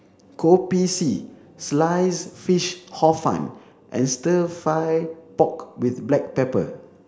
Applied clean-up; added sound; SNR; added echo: none; none; none; none.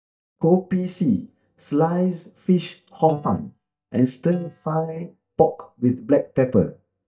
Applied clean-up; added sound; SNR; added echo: neural mask model DeepFilterNet 3.